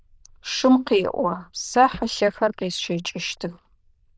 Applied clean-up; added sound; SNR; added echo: neural diffusion model UNIVERSE++.